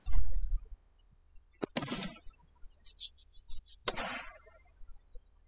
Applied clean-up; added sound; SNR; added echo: classical method spectral subtraction.